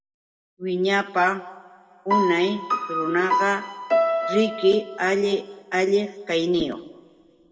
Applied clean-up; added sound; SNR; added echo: none; Piano; 1 dB; reverberation time 1.4 s.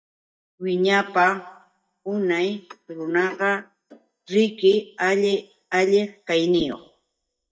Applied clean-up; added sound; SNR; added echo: neural mask model DeepFilterNet 3.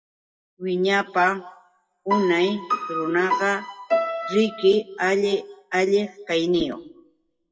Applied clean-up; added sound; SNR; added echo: classical method WPE with log-MMSE.